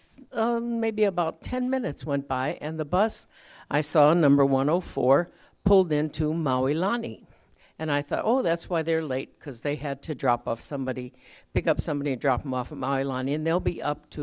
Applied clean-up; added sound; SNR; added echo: none; none; none; none.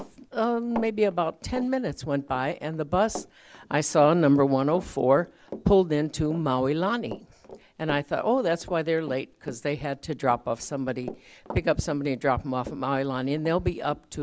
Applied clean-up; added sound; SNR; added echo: none; Run; 18 dB; none.